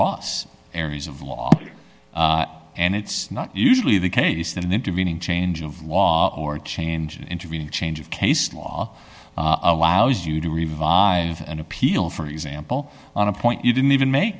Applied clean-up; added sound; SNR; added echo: none; none; none; none.